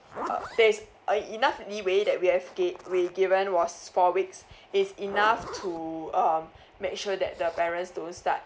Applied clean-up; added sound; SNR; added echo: none; Zipper (clothing); 18 dB; none.